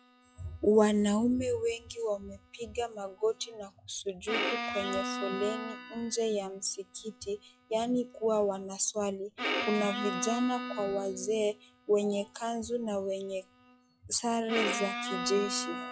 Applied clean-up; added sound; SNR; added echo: classical method log-MMSE.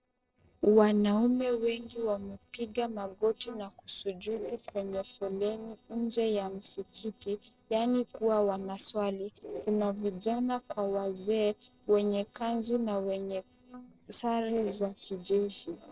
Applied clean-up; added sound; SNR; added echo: neural separator model SepFormer DNS4.